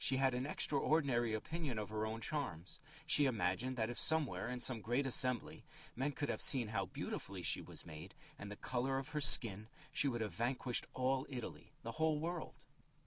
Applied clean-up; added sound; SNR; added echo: none; none; none; none.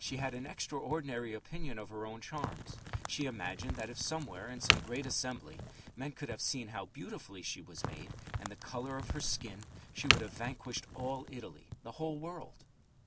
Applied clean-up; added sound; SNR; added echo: none; Crack; 0 dB; none.